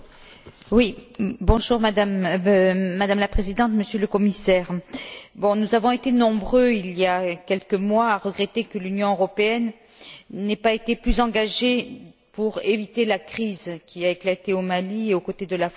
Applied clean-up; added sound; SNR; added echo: none; none; none; none.